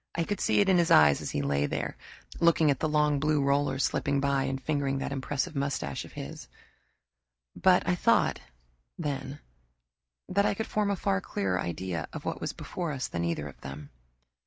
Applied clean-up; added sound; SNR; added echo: none; none; none; none.